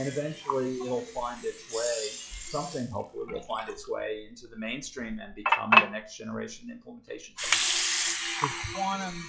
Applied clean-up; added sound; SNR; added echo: classical method log-MMSE.